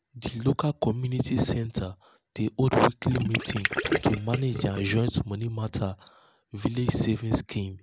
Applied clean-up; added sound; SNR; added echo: none; Gurgling; 4 dB; none.